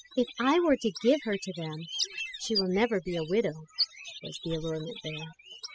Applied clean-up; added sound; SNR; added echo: classical method spectral subtraction.